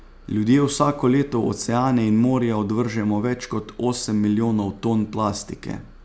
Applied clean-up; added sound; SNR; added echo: none; none; none; none.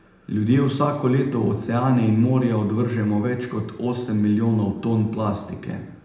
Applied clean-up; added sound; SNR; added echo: none; none; none; reverberation time 0.8 s.